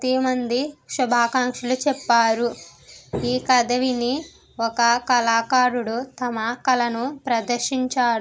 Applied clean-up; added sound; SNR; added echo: none; none; none; none.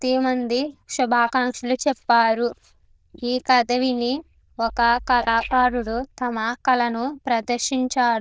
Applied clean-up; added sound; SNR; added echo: neural diffusion model UNIVERSE++.